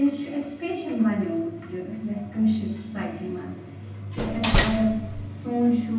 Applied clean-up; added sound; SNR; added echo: none; Slam; -1 dB; reverberation time 0.9 s.